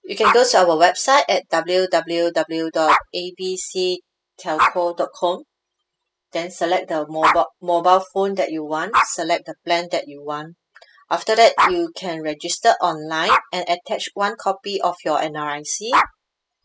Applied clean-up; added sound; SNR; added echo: classical method spectral subtraction.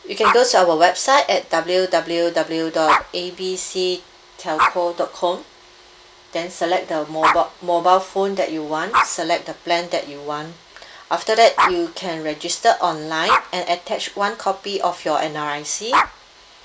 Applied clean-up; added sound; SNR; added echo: none; Dog; 5 dB; none.